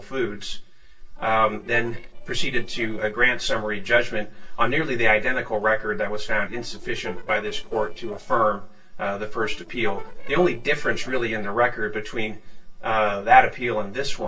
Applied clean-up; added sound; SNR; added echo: neural separator model SepFormer DNS4.